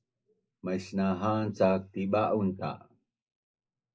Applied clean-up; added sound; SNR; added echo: neural mask model Resemble Enhance denoiser.